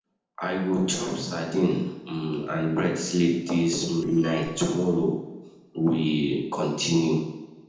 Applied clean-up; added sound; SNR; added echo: neural separator model SepFormer DNS4.